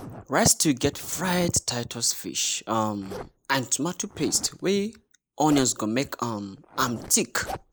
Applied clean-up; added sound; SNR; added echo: neural mask model Resemble Enhance denoiser.